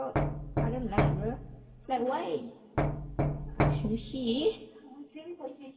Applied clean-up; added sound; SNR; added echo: none; Knock; -4 dB; reverberation time 1.0 s.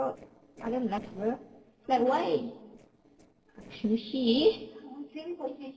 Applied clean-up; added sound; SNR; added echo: neural separator model SepFormer DNS4.